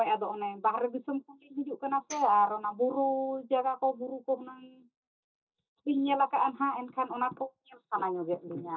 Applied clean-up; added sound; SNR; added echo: neural mask model DeepFilterNet 3.